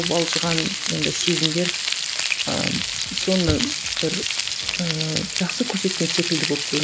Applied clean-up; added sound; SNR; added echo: none; Frying (food); -1 dB; none.